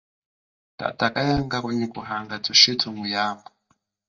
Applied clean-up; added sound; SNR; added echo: neural mask model DeepFilterNet 3.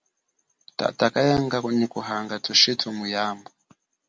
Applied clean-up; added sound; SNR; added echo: none; none; none; none.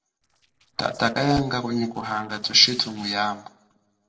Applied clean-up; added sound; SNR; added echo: neural separator model SepFormer DNS4.